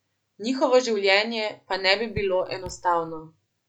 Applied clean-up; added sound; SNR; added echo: none; Raindrop / Drip; 17 dB; none.